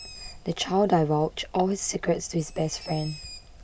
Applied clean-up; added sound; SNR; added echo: none; Bird; 19 dB; none.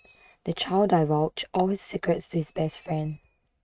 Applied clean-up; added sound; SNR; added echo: neural mask model RNNoise.